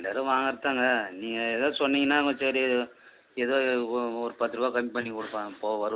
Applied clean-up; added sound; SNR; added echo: none; none; none; none.